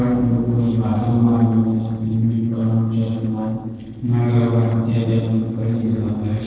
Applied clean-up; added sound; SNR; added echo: neural separator model SepFormer DNS4.